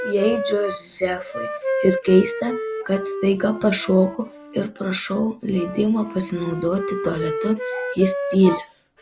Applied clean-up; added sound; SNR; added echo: none; Wind instrument, woodwind instrument; 7 dB; none.